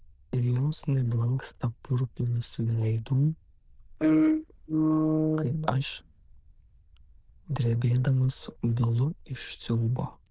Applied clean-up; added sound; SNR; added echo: neural diffusion model UNIVERSE++.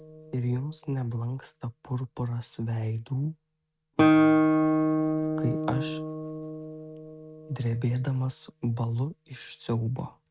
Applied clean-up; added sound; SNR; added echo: neural mask model RNNoise.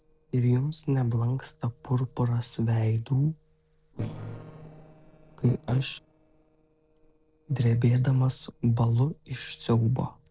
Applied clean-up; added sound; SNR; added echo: neural separator model SepFormer DNS4.